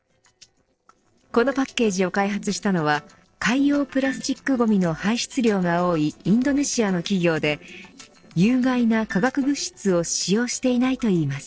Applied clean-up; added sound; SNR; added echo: neural separator model SepFormer DNS4.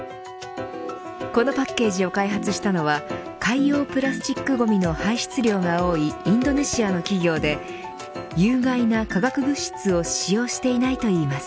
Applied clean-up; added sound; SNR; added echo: none; Wind instrument, woodwind instrument; 16 dB; none.